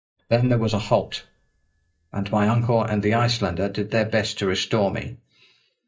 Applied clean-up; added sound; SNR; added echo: neural mask model DeepFilterNet 3.